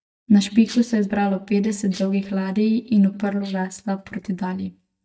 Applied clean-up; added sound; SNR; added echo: neural mask model DeepFilterNet 3.